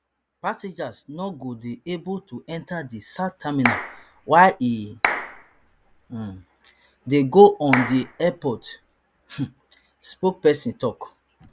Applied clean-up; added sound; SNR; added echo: none; Clapping; 6 dB; none.